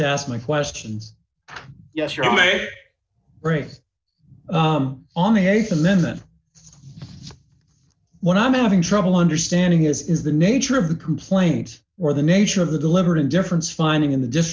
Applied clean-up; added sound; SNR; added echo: none; none; none; none.